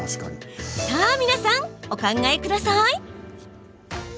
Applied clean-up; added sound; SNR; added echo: none; none; none; none.